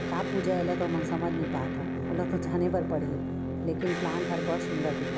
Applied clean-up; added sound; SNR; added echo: none; Electric guitar; 0 dB; none.